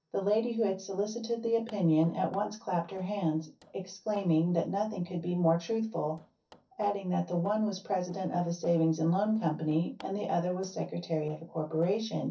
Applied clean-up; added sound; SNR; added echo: neural separator model SepFormer DNS4.